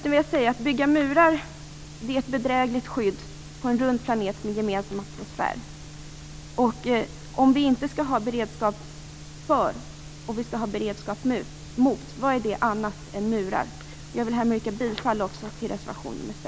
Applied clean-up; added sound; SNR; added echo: none; none; none; none.